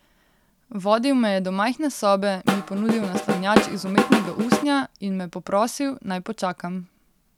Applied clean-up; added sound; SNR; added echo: none; Drum / Drum kit; -2 dB; none.